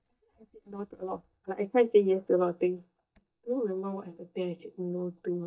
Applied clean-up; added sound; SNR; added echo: neural mask model DeepFilterNet 3.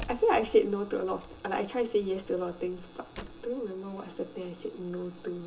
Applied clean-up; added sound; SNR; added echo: none; Wood; 18 dB; reverberation time 0.2 s.